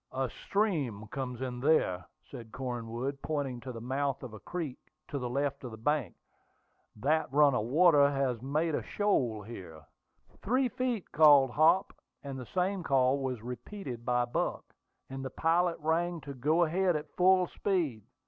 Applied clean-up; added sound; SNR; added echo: none; none; none; none.